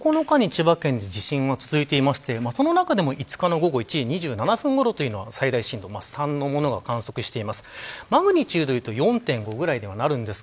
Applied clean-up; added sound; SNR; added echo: none; none; none; none.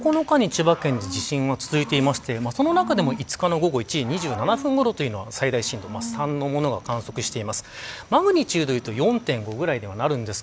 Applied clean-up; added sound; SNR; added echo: none; Cricket / Growling; 15 dB; none.